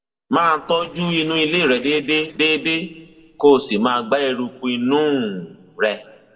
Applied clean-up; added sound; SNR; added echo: neural separator model SepFormer DNS4.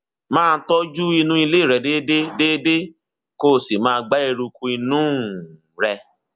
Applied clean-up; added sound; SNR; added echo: none; none; none; none.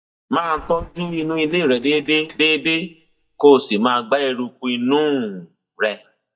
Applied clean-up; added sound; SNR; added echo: neural mask model DeepFilterNet 3.